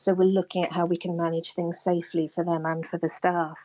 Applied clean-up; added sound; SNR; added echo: none; none; none; none.